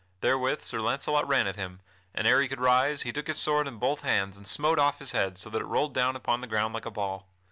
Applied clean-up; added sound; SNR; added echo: none; none; none; none.